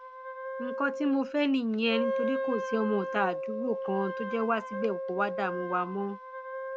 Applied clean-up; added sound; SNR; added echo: none; Wind instrument, woodwind instrument; 4 dB; none.